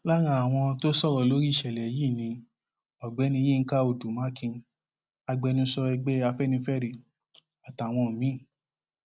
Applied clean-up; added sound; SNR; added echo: none; none; none; none.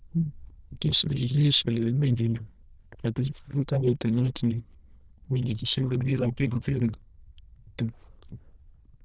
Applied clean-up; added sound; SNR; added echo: neural diffusion model UNIVERSE++.